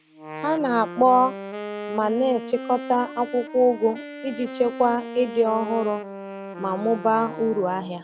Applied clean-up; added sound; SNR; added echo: none; Wind instrument, woodwind instrument; 11 dB; none.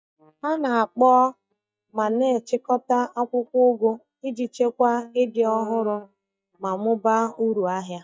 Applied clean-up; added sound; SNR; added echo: neural mask model DeepFilterNet 3.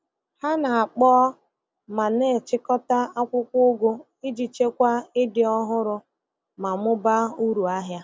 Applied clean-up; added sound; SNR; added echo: none; none; none; none.